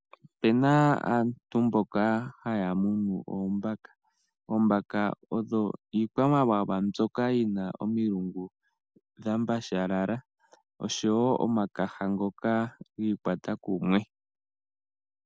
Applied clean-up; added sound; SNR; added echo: none; none; none; none.